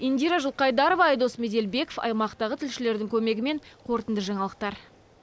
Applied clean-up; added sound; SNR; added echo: none; none; none; none.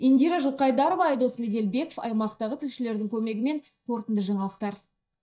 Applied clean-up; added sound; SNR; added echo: neural mask model DeepFilterNet 3.